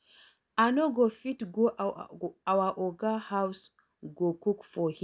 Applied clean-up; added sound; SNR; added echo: none; none; none; none.